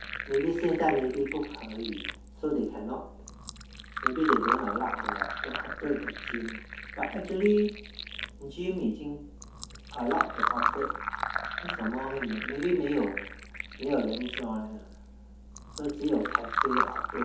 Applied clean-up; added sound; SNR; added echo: none; Fill (with liquid); 3 dB; reverberation time 0.5 s.